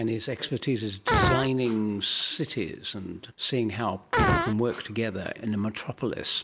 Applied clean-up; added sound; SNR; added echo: none; Fart; 2 dB; none.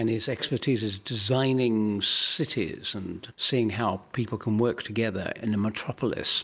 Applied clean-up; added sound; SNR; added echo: none; none; none; none.